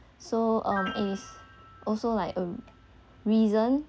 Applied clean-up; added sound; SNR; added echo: none; Piano; 16 dB; none.